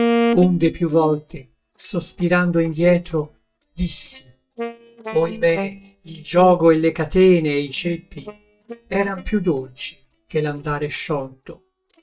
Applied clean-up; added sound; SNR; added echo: neural mask model DeepFilterNet 3.